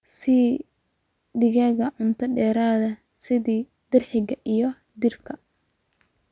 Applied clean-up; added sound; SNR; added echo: none; none; none; none.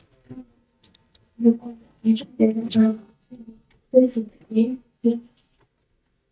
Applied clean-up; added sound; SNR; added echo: neural mask model DeepFilterNet 3.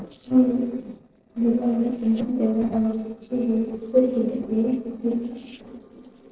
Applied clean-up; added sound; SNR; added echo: neural separator model SepFormer DNS4.